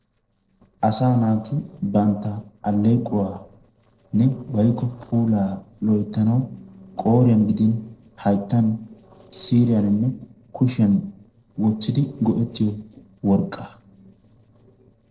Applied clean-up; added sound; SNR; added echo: neural separator model SepFormer DNS4.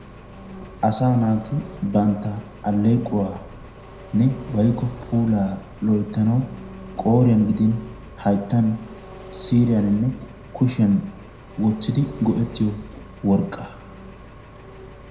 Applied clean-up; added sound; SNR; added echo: none; Engine; 17 dB; reverberation time 0.8 s.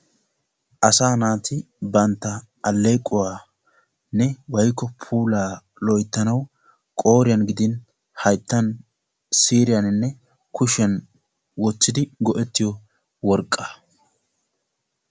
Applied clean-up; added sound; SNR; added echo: none; none; none; none.